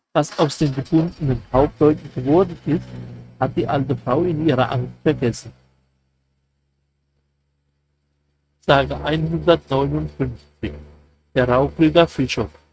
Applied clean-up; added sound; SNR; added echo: neural mask model RNNoise.